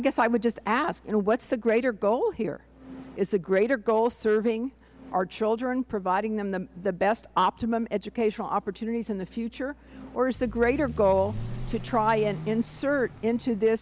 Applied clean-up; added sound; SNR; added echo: none; Vehicle; 11 dB; none.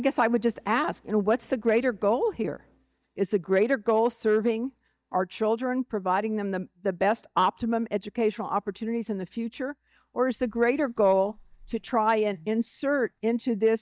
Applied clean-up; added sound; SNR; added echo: neural mask model DeepFilterNet 3.